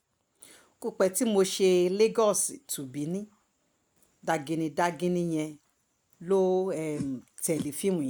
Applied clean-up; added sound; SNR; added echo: none; Whoosh, swoosh, swish; 10 dB; none.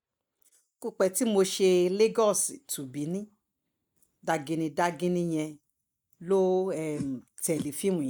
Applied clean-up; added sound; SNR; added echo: neural mask model DeepFilterNet 3.